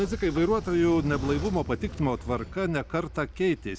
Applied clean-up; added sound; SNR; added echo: none; Sliding door / Train; 10 dB; none.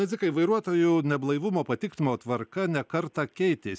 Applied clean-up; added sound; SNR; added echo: none; none; none; none.